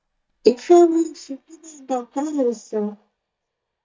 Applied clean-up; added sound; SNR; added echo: neural mask model DeepFilterNet 3.